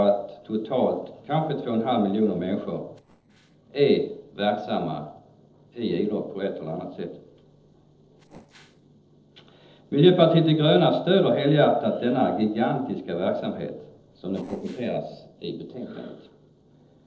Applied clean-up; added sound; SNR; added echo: neural separator model SepFormer DNS4.